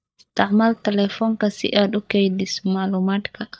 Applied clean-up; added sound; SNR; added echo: neural mask model DeepFilterNet 3.